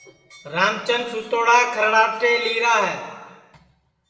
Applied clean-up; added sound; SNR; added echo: none; none; none; reverberation time 1.1 s.